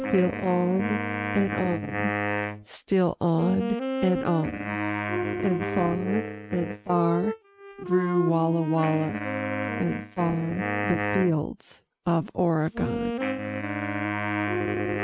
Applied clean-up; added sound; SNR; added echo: neural mask model RNNoise.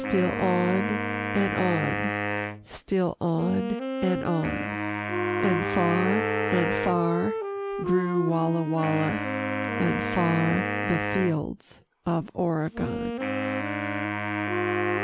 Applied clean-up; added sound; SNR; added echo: none; Wind instrument, woodwind instrument + Wind instrument, woodwind instrument; 1 dB; none.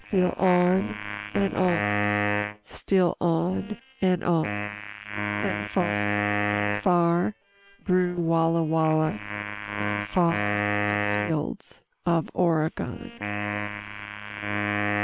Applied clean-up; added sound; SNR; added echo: neural separator model SepFormer WHAM!.